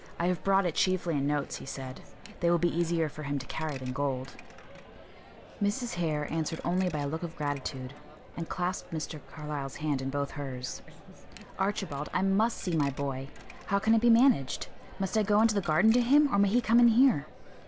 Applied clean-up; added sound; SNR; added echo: none; Coin (dropping); 20 dB; none.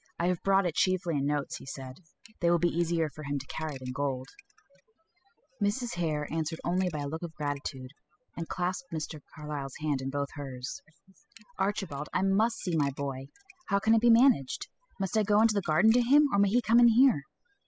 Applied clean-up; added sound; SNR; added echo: classical method spectral subtraction.